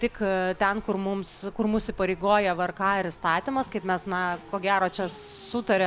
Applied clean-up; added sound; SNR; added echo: none; Race car, auto racing; 19 dB; none.